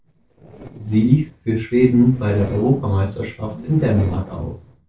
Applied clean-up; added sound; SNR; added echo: neural separator model SepFormer DNS4.